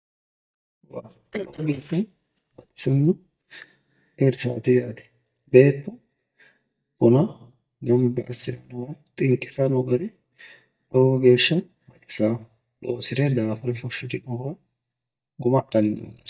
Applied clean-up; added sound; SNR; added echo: neural mask model DeepFilterNet 3.